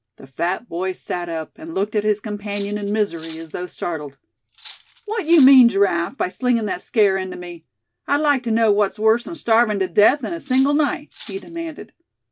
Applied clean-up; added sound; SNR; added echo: none; Cutlery, silverware; 13 dB; none.